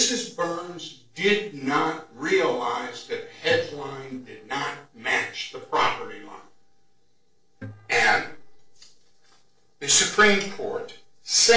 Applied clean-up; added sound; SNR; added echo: neural separator model SepFormer DNS4.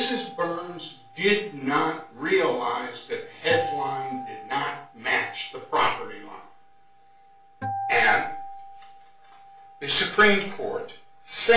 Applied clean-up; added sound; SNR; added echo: none; Acoustic guitar; 12 dB; reverberation time 0.4 s.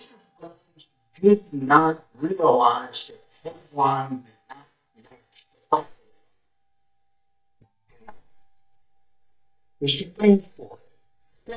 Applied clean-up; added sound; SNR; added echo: neural mask model DeepFilterNet 3.